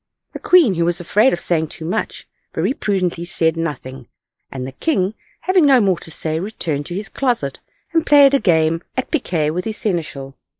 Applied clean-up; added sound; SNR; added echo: neural mask model Resemble Enhance denoiser.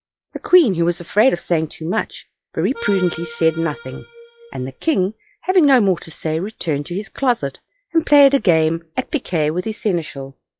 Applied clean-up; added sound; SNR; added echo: classical method log-MMSE.